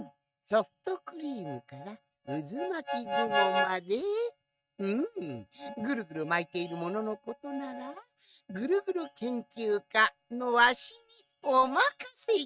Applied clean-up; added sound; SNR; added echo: neural mask model RNNoise.